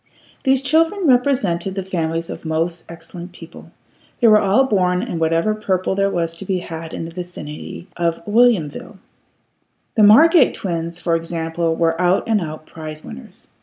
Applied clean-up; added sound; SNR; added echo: none; none; none; none.